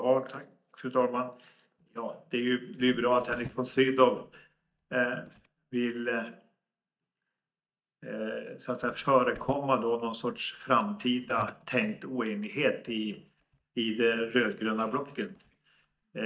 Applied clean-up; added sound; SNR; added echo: neural mask model DeepFilterNet 3.